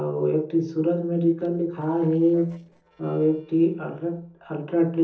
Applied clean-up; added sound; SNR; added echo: neural separator model SepFormer DNS4.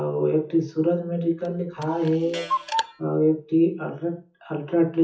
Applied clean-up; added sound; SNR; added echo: classical method WPE with log-MMSE.